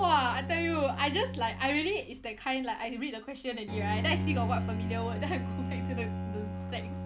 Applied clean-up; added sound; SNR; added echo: none; Bowed string instrument; 3 dB; none.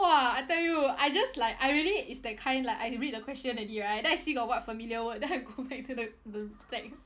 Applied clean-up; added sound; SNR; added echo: none; none; none; none.